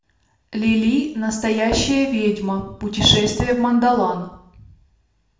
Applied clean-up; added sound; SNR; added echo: none; none; none; reverberation time 0.6 s.